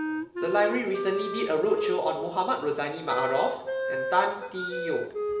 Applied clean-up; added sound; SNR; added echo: none; Wind instrument, woodwind instrument; 4 dB; reverberation time 1.7 s.